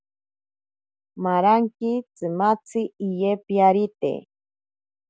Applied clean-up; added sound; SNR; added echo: none; none; none; none.